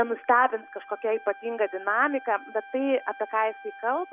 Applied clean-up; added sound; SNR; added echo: none; Wind instrument, woodwind instrument; 19 dB; none.